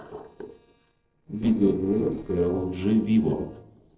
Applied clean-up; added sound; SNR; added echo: neural separator model SepFormer DNS4.